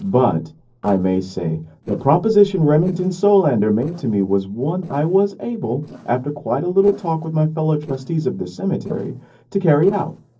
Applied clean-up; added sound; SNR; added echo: neural separator model SepFormer DNS4.